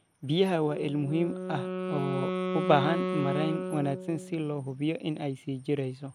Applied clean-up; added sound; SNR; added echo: none; Wind instrument, woodwind instrument; 5 dB; none.